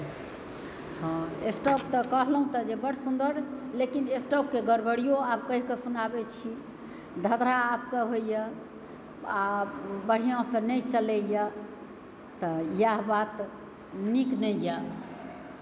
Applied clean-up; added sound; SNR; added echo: none; none; none; none.